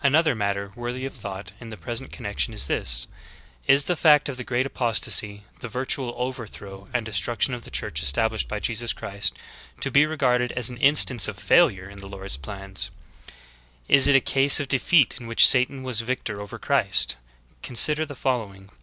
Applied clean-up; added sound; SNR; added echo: none; Zipper (clothing); 16 dB; none.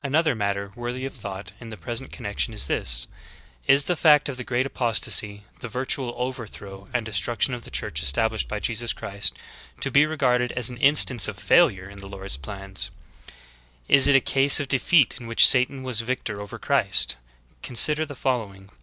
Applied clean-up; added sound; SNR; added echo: neural mask model DeepFilterNet 3.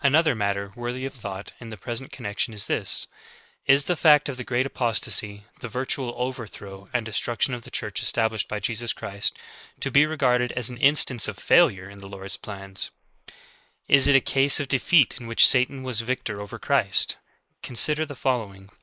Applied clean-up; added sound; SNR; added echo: neural mask model Resemble Enhance denoiser.